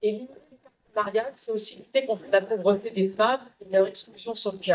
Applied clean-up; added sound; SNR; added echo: neural mask model DeepFilterNet 3.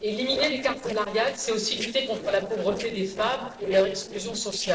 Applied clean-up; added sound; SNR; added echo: neural separator model SepFormer DNS4.